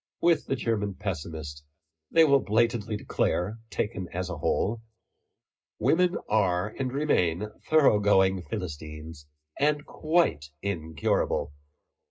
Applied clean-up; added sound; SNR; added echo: none; none; none; reverberation time 0.2 s.